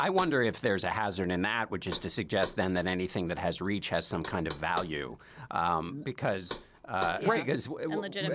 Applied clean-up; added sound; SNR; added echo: none; Knock; 17 dB; none.